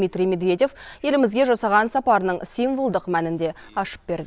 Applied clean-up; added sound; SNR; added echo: none; none; none; none.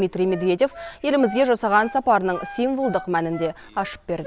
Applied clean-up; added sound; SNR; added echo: none; Wind instrument, woodwind instrument; 17 dB; none.